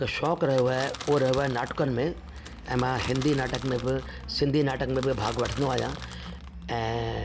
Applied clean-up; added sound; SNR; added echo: none; Crackle / Crushing; 14 dB; none.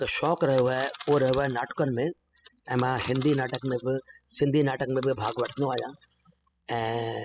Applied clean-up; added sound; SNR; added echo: classical method spectral subtraction.